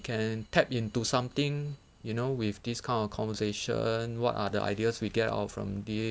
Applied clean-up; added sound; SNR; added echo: none; none; none; none.